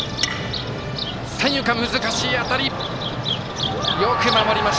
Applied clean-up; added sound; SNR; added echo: none; Bird vocalization, bird call, bird song; 8 dB; none.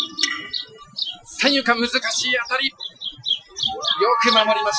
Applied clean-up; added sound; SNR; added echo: classical method Wiener filter.